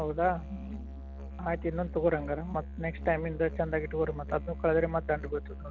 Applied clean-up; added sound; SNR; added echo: none; Musical instrument; 9 dB; none.